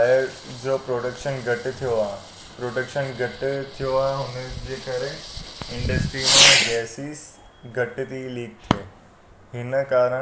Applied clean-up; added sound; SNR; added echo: none; Fireworks; 1 dB; none.